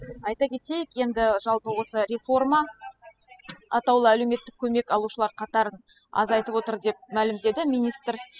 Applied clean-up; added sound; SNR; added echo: classical method spectral subtraction.